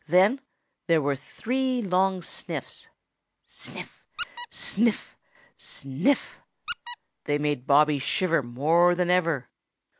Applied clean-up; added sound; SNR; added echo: none; Squeak; 15 dB; none.